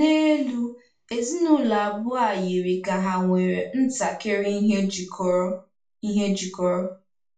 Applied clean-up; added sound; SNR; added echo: none; none; none; reverberation time 0.3 s.